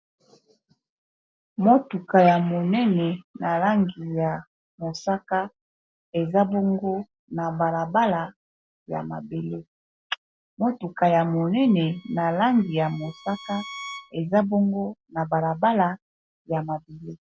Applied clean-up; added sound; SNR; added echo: none; Bowed string instrument; 19 dB; none.